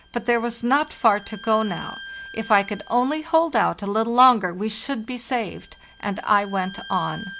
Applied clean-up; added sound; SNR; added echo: none; Bowed string instrument; 20 dB; none.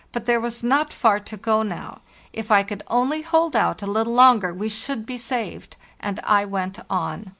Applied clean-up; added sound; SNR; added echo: neural mask model Resemble Enhance denoiser.